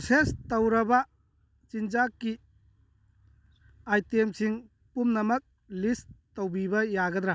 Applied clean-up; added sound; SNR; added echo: none; none; none; none.